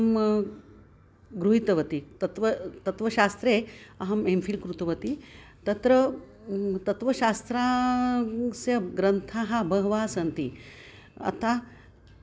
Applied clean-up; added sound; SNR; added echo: none; none; none; none.